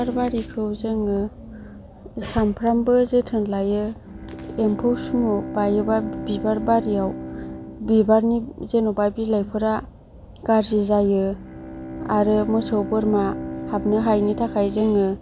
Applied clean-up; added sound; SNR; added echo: none; Bowed string instrument; 12 dB; none.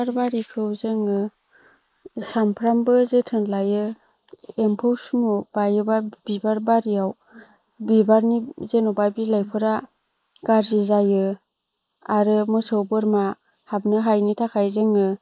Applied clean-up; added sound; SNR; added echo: neural mask model Resemble Enhance denoiser.